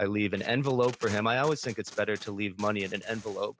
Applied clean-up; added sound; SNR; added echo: none; Packing tape, duct tape; 19 dB; none.